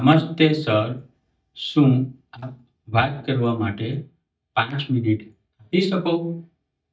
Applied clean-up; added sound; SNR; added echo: neural mask model DeepFilterNet 3.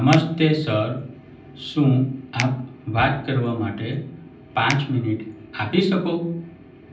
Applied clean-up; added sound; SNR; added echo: none; Finger snapping; 17 dB; reverberation time 0.6 s.